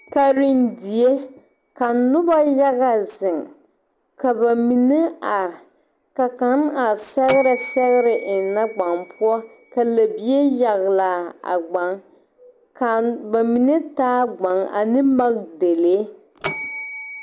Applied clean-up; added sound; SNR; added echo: none; Bell; 17 dB; none.